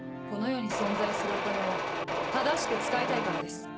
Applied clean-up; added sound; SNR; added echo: none; Mechanisms; -1 dB; none.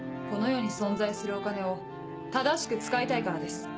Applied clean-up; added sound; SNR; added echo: none; none; none; none.